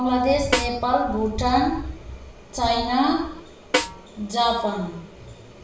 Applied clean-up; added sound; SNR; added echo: none; Snare drum; 5 dB; reverberation time 0.7 s.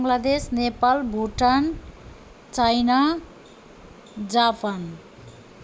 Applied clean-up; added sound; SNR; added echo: none; none; none; none.